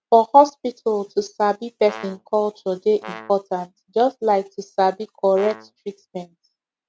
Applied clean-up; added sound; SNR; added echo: none; Brass instrument; 18 dB; none.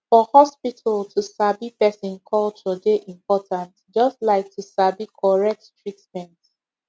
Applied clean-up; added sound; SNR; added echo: none; none; none; none.